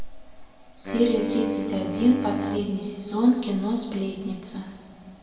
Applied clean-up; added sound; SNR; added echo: none; Wind instrument, woodwind instrument; 6 dB; reverberation time 1.9 s.